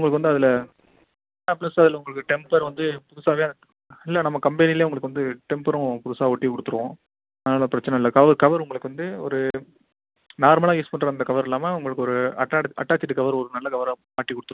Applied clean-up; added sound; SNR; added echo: none; none; none; none.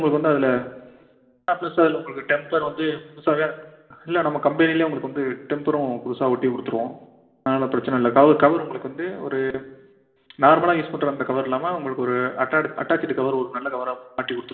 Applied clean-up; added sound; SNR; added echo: none; none; none; reverberation time 1.1 s.